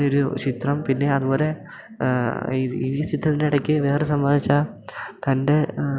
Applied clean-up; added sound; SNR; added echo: none; none; none; none.